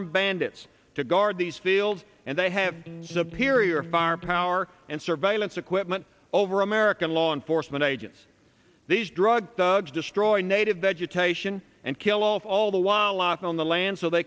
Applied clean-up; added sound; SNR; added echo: none; Electric guitar; 14 dB; none.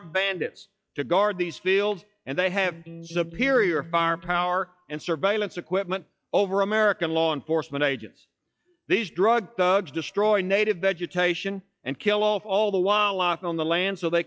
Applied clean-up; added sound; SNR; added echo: classical method log-MMSE.